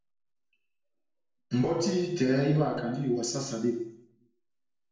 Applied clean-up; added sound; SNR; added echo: none; none; none; reverberation time 0.7 s.